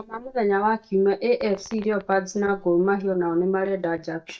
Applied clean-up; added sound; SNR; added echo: neural mask model DeepFilterNet 3.